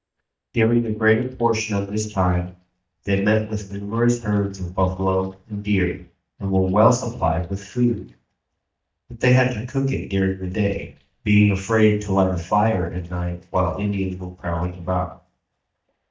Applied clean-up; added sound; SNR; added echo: neural mask model DeepFilterNet 3.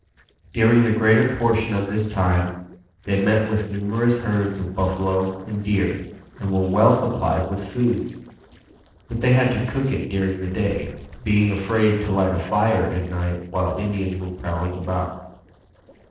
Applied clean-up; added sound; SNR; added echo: neural separator model SepFormer DNS4.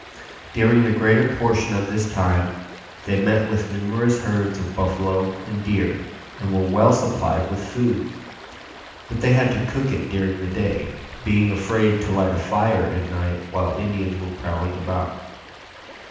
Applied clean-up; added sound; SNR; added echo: none; Stream; 18 dB; reverberation time 1.1 s.